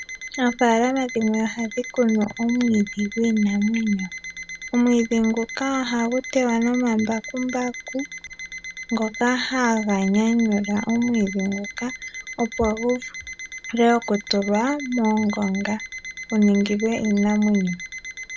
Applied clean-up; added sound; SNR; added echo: none; Alarm; 13 dB; none.